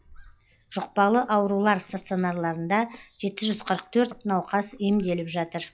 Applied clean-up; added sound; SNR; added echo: classical method log-MMSE.